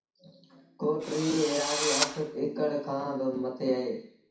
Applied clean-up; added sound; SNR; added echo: none; Drill; 2 dB; reverberation time 0.6 s.